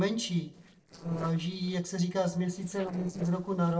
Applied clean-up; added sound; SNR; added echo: neural separator model SepFormer DNS4.